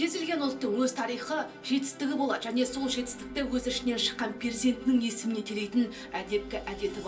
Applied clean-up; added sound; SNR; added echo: none; none; none; reverberation time 0.3 s.